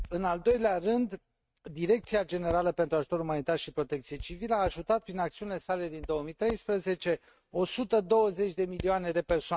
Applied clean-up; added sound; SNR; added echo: neural mask model RNNoise.